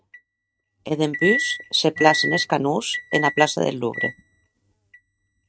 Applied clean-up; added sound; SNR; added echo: neural mask model RNNoise.